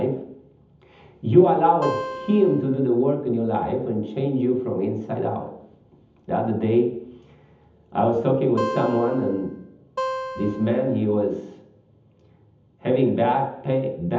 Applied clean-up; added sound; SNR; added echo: none; Acoustic guitar; 9 dB; reverberation time 0.8 s.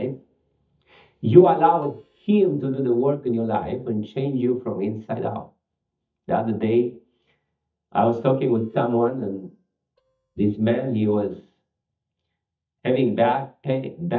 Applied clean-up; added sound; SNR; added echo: neural mask model DeepFilterNet 3.